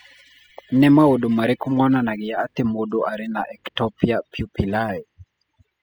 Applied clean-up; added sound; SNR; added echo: classical method spectral subtraction.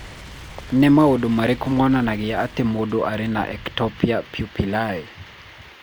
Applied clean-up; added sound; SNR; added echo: none; Boom; 19 dB; none.